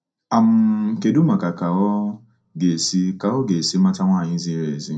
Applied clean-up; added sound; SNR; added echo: none; none; none; reverberation time 0.2 s.